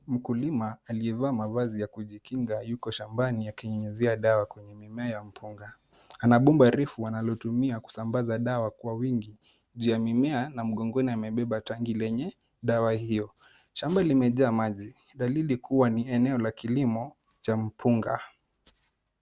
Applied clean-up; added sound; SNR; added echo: none; none; none; none.